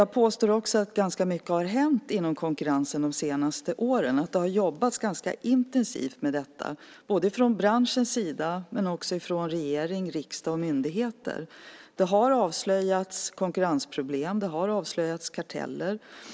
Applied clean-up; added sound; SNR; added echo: none; none; none; none.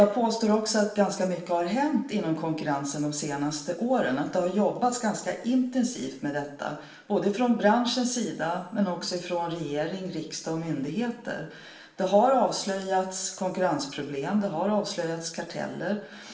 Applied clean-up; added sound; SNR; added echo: none; none; none; reverberation time 0.8 s.